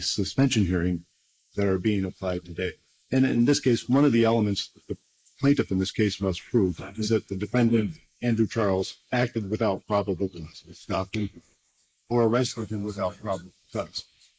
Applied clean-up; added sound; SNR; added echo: neural mask model Resemble Enhance denoiser.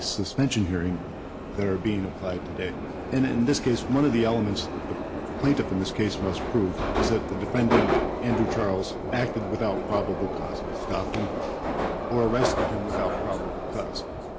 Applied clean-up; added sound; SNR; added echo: none; Subway, metro, underground; 2 dB; none.